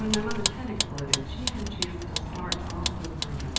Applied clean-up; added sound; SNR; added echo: none; Vehicle; -4 dB; reverberation time 0.9 s.